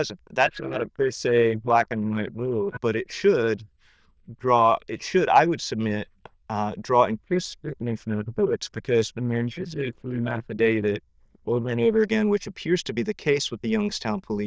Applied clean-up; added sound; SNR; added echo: neural diffusion model UNIVERSE++.